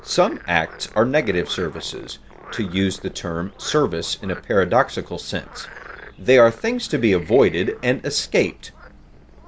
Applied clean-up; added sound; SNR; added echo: none; Frog; 20 dB; none.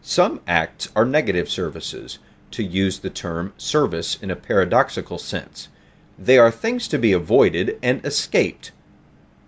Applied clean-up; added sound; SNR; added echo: none; none; none; none.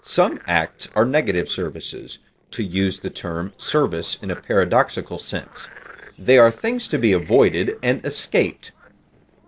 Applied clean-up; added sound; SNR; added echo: neural separator model SepFormer DNS4.